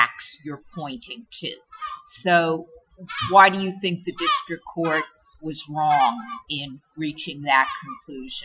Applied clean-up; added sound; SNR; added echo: classical method Wiener filter.